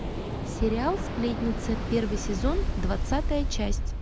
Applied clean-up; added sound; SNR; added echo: none; Waves, surf; -1 dB; none.